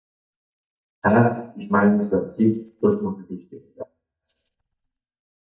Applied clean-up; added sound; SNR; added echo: neural mask model DeepFilterNet 3.